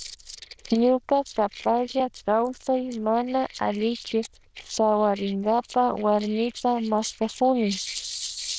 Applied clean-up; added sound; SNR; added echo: neural diffusion model UNIVERSE++.